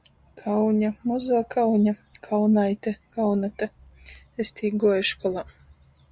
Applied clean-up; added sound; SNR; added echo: none; none; none; none.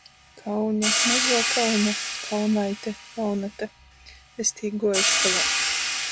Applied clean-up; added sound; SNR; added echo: none; Hi-hat; 0 dB; none.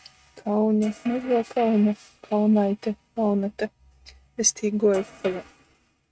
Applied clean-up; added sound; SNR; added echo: neural mask model RNNoise.